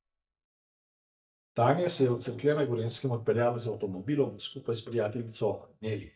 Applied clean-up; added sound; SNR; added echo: neural mask model DeepFilterNet 3.